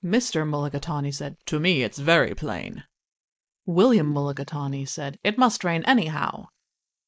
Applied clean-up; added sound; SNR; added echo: neural mask model Resemble Enhance denoiser.